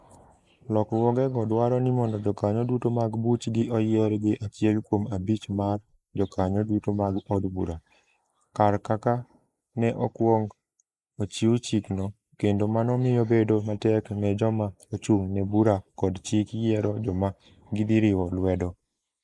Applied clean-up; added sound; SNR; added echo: neural mask model Resemble Enhance denoiser.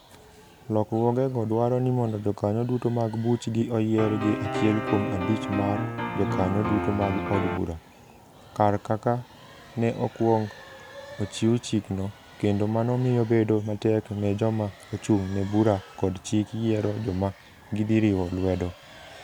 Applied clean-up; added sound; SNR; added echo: none; Piano; 3 dB; none.